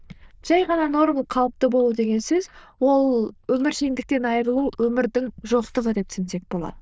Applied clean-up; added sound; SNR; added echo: neural diffusion model UNIVERSE++.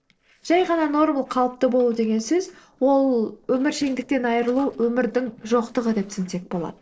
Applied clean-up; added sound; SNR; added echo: neural separator model SepFormer DNS4.